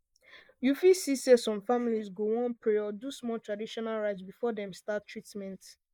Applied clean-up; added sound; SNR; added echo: neural mask model Resemble Enhance denoiser.